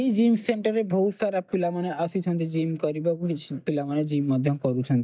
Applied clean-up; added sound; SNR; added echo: neural mask model DeepFilterNet 3.